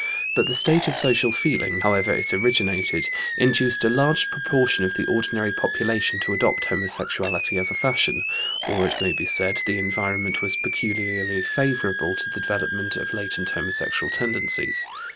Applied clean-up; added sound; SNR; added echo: none; Animal; 2 dB; none.